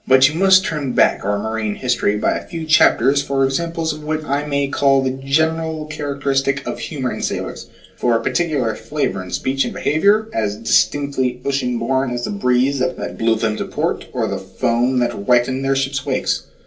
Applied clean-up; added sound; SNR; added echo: none; none; none; reverberation time 0.3 s.